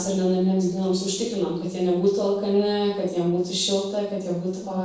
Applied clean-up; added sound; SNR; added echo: neural separator model SepFormer DNS4.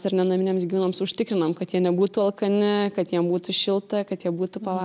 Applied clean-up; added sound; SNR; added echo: none; none; none; none.